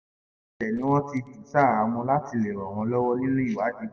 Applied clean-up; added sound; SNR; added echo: neural separator model SepFormer DNS4.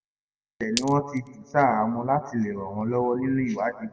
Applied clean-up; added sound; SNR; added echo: none; Glass; 11 dB; reverberation time 0.8 s.